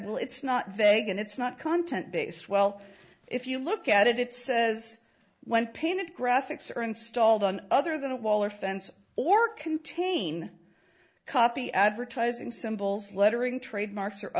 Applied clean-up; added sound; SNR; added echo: none; none; none; none.